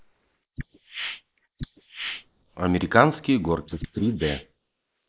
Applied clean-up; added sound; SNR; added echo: neural mask model Resemble Enhance denoiser.